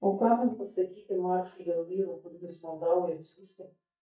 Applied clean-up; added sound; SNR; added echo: neural mask model DeepFilterNet 3.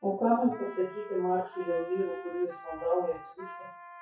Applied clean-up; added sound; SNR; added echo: classical method WPE with log-MMSE.